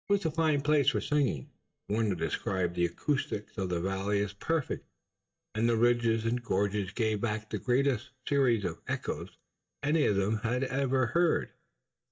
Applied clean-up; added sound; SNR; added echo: neural mask model DeepFilterNet 3.